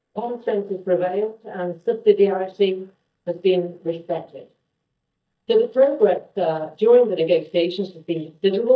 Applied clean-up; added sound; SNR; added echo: neural mask model DeepFilterNet 3.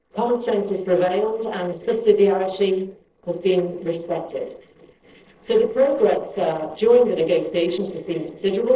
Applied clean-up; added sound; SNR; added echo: neural separator model SepFormer DNS4.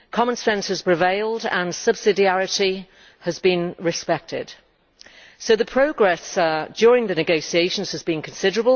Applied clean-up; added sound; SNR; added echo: none; none; none; none.